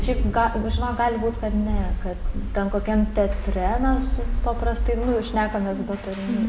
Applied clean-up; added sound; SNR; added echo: none; none; none; none.